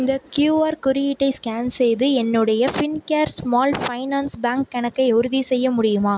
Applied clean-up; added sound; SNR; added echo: none; none; none; none.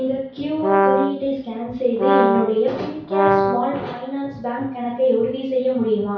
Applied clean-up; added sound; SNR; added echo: none; Brass instrument; -3 dB; reverberation time 0.6 s.